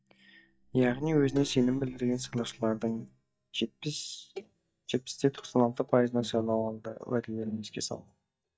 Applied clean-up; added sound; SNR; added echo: neural mask model DeepFilterNet 3.